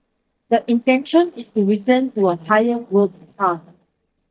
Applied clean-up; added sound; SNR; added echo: neural mask model DeepFilterNet 3.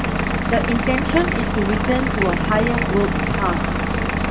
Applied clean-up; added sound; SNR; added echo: none; Engine / Vehicle; -3 dB; reverberation time 1.7 s.